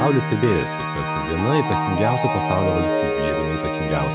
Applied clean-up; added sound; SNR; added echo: none; Organ + Mallet percussion; 0 dB; none.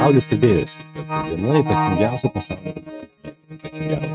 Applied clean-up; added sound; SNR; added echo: neural mask model RNNoise.